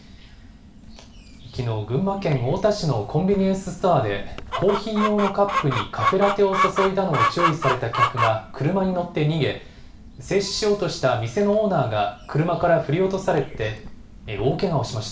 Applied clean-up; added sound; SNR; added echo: none; Chicken, rooster; 7 dB; reverberation time 0.4 s.